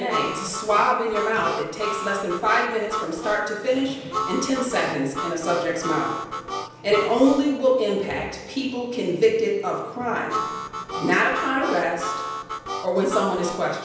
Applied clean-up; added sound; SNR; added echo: none; Harmonica; 7 dB; reverberation time 0.9 s.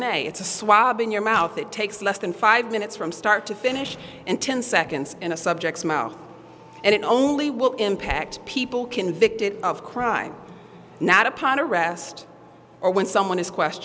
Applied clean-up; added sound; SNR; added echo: none; none; none; none.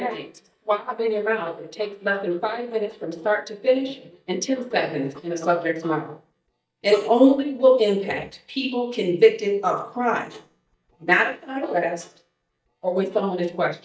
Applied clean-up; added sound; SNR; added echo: neural mask model DeepFilterNet 3.